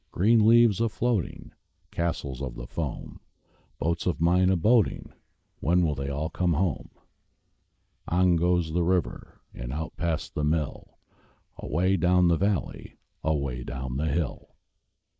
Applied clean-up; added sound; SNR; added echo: neural mask model Resemble Enhance denoiser.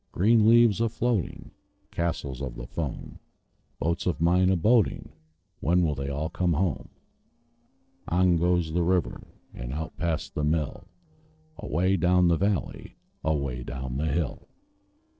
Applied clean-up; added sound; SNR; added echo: neural separator model SepFormer DNS4.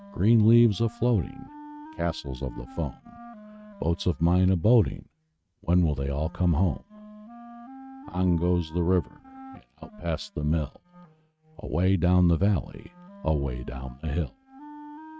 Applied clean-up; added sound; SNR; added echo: neural mask model RNNoise.